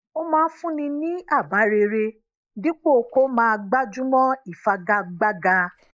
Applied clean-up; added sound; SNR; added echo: neural mask model Resemble Enhance denoiser.